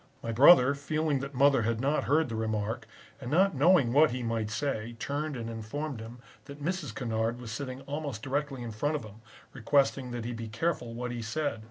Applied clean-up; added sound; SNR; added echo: none; none; none; none.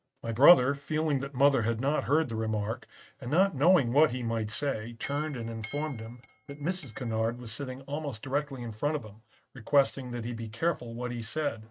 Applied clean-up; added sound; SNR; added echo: neural mask model RNNoise.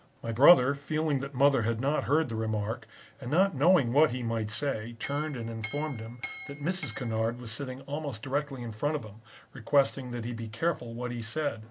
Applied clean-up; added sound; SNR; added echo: none; Chink, clink; 12 dB; none.